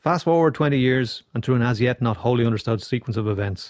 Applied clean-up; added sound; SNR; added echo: none; none; none; none.